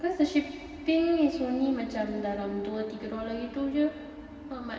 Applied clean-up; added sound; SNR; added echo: none; none; none; reverberation time 2.5 s.